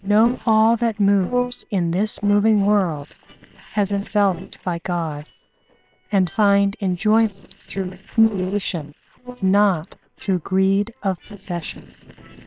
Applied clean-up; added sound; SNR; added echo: neural separator model SepFormer WHAM!.